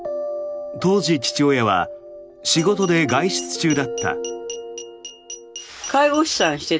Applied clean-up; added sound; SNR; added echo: none; Glass; 16 dB; none.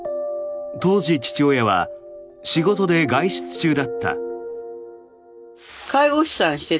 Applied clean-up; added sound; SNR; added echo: none; none; none; none.